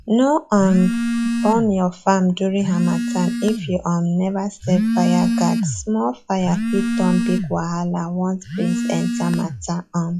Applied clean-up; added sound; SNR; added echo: classical method log-MMSE.